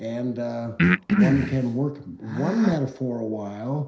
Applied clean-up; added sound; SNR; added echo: none; Breathing; -1 dB; reverberation time 0.5 s.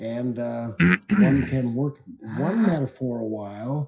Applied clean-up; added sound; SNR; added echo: classical method WPE with log-MMSE.